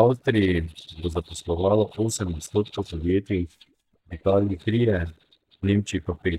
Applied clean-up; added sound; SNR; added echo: neural mask model DeepFilterNet 3.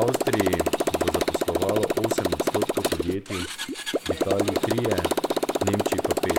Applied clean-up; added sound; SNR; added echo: none; Motorcycle; -5 dB; none.